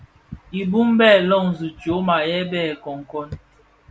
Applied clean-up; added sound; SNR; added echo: none; none; none; none.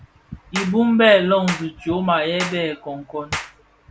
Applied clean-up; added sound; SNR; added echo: none; Clapping; 13 dB; none.